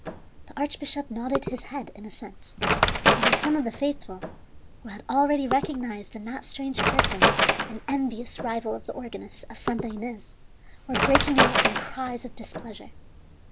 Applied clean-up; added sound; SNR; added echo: none; Wood; -3 dB; none.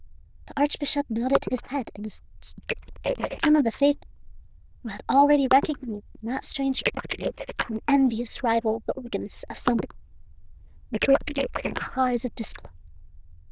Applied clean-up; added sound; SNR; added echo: neural diffusion model UNIVERSE++.